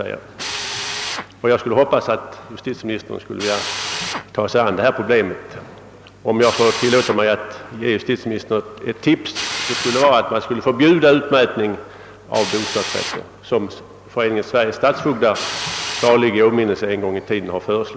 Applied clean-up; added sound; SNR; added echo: none; Drill; 11 dB; none.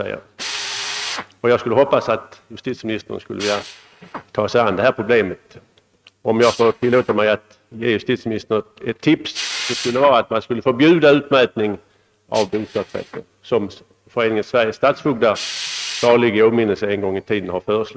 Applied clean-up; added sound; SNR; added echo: neural mask model RNNoise.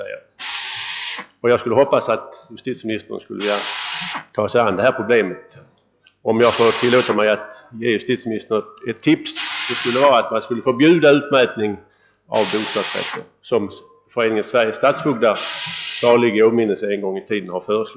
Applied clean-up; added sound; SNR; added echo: classical method log-MMSE.